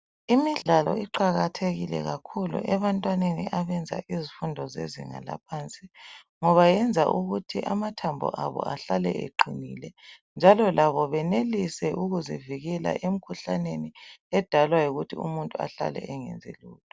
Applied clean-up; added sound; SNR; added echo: none; none; none; none.